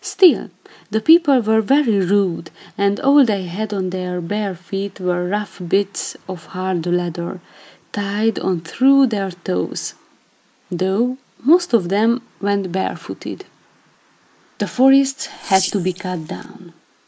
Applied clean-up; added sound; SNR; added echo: neural mask model Resemble Enhance denoiser.